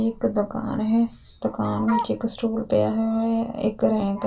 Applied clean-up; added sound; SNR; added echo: none; Fowl; 14 dB; reverberation time 0.2 s.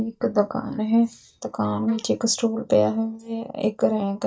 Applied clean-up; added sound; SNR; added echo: neural mask model DeepFilterNet 3.